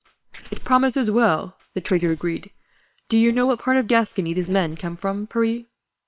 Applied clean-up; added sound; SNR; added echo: neural separator model SepFormer WHAM!.